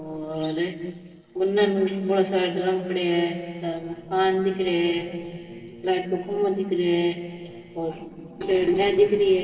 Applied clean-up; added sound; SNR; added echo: neural separator model SepFormer DNS4.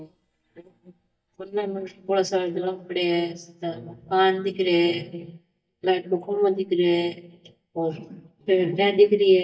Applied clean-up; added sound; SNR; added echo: neural mask model DeepFilterNet 3.